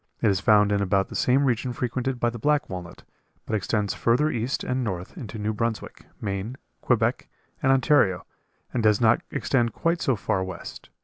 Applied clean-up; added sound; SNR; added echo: none; none; none; none.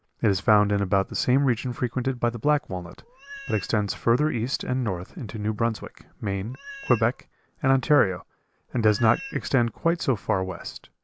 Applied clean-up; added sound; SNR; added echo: none; Meow; 17 dB; none.